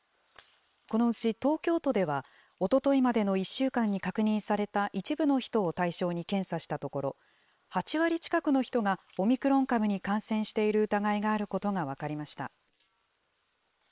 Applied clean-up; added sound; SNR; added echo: neural separator model SepFormer WHAM!.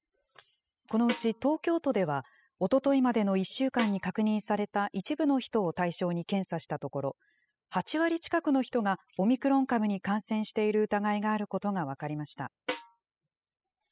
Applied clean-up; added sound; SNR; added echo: classical method spectral subtraction.